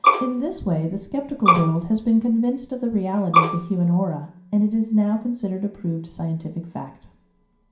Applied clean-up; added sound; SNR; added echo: none; Bowed string instrument; -2 dB; reverberation time 0.5 s.